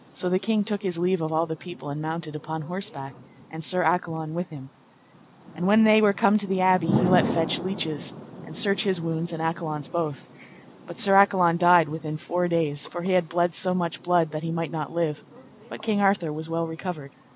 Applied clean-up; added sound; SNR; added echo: none; Thunder / Rain; 11 dB; none.